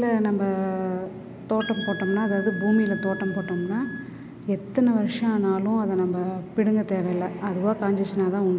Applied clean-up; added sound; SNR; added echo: none; Wind instrument, woodwind instrument; 13 dB; none.